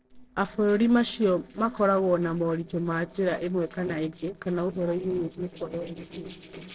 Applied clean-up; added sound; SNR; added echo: neural separator model SepFormer DNS4.